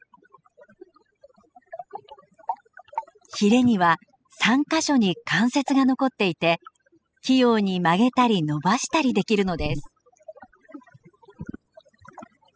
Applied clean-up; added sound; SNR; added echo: classical method spectral subtraction.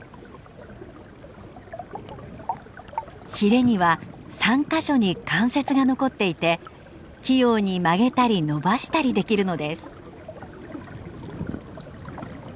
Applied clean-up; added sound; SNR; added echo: none; none; none; none.